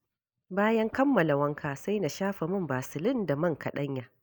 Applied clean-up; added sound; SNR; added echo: neural mask model DeepFilterNet 3.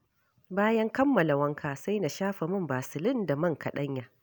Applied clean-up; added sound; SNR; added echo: none; none; none; none.